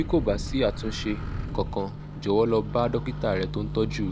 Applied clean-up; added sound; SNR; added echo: none; Microwave oven; 6 dB; none.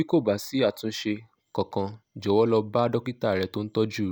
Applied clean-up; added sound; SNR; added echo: none; none; none; none.